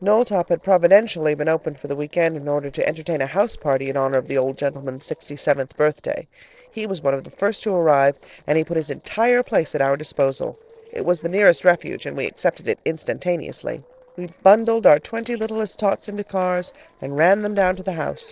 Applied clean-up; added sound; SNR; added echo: neural separator model SepFormer DNS4.